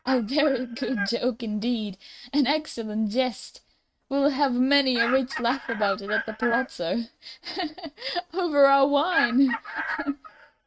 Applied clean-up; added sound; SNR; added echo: neural mask model RNNoise.